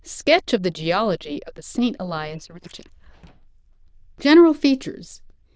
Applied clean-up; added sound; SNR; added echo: neural diffusion model UNIVERSE++.